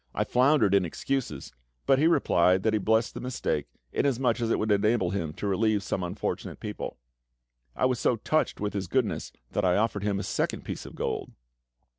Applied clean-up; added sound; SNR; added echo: none; none; none; none.